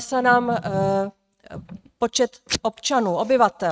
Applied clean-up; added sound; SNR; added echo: neural mask model RNNoise.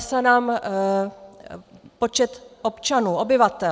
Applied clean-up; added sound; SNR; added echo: none; none; none; none.